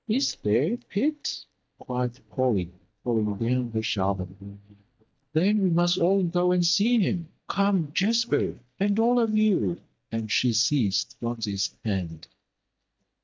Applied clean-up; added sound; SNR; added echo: neural mask model DeepFilterNet 3.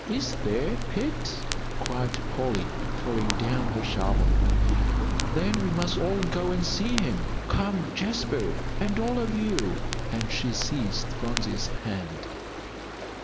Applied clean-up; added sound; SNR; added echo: none; Stream + Crackle; -2 dB; none.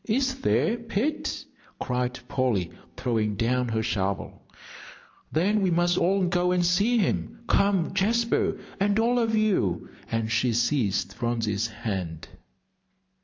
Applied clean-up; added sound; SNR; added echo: none; none; none; none.